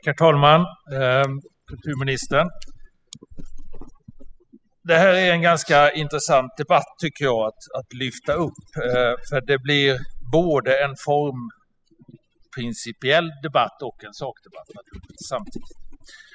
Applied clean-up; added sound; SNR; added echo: classical method spectral subtraction.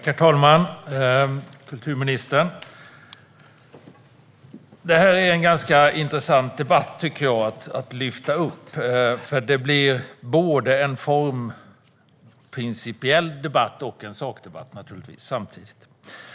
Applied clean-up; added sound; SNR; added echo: none; none; none; none.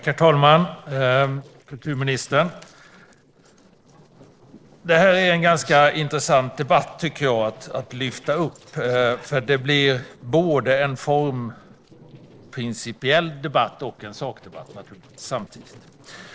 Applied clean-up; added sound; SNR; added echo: neural separator model SepFormer DNS4.